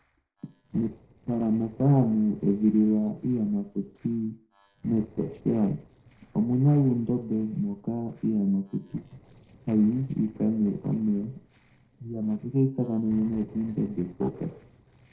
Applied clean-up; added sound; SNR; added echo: neural separator model SepFormer DNS4.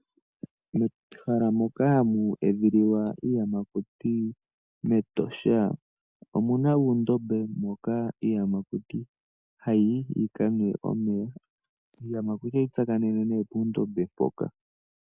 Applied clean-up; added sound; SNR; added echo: none; none; none; none.